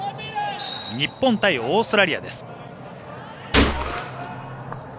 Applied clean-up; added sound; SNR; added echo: none; Gunshot, gunfire; -2 dB; none.